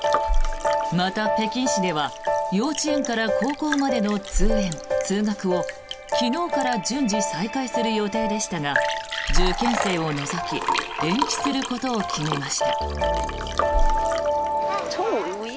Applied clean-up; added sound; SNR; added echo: none; Liquid; 4 dB; none.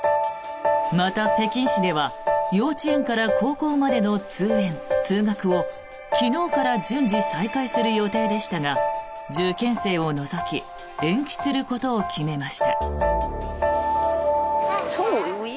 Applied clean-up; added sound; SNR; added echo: none; none; none; none.